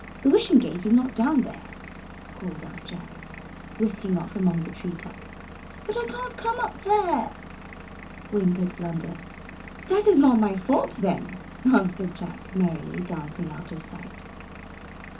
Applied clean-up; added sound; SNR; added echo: none; Engine / Vehicle; 14 dB; reverberation time 0.3 s.